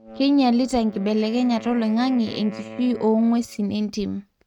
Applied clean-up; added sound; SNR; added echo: neural mask model RNNoise.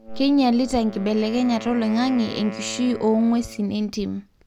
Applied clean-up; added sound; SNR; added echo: none; Wind instrument, woodwind instrument; 16 dB; none.